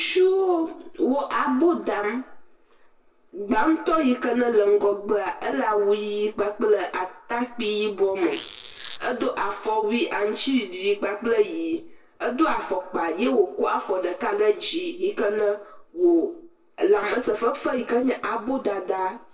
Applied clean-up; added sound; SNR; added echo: neural separator model SepFormer DNS4.